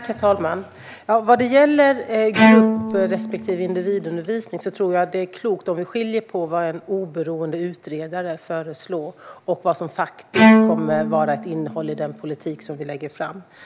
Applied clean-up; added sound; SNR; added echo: none; Bowed string instrument; -2 dB; none.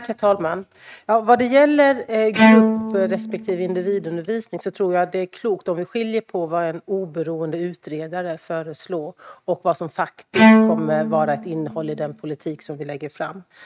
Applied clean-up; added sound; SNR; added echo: neural mask model RNNoise.